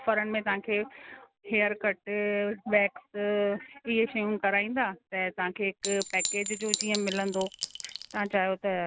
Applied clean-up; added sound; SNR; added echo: none; Chink, clink; 7 dB; none.